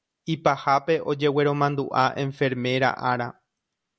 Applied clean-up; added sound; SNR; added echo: none; none; none; none.